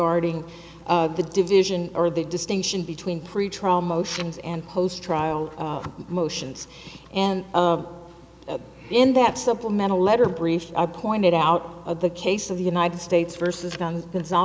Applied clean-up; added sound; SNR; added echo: none; none; none; none.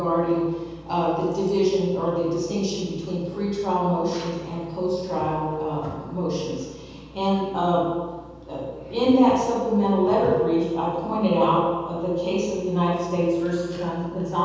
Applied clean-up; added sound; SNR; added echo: none; none; none; reverberation time 1.2 s.